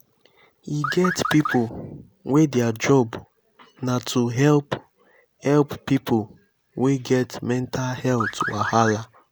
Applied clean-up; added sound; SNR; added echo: none; Car; 6 dB; none.